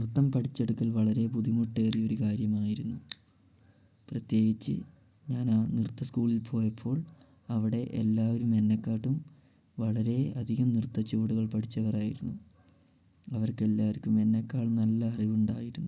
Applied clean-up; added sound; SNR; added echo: none; none; none; none.